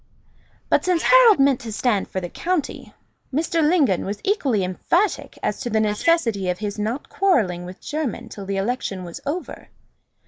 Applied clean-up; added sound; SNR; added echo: neural mask model Resemble Enhance denoiser.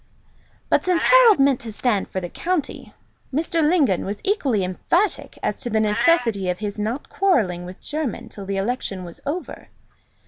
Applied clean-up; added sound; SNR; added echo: none; Meow; 13 dB; none.